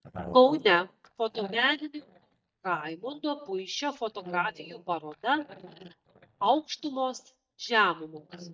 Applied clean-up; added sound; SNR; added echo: neural mask model DeepFilterNet 3.